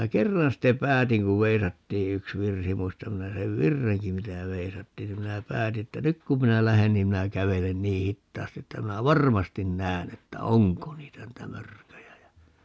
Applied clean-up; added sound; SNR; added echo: none; none; none; none.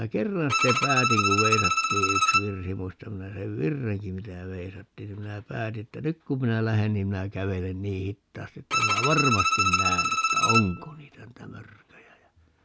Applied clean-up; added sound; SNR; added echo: none; Bowed string instrument; -4 dB; none.